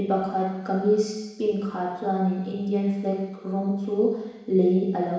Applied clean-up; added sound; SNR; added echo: none; none; none; reverberation time 1.1 s.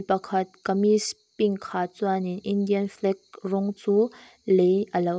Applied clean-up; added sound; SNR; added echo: none; none; none; none.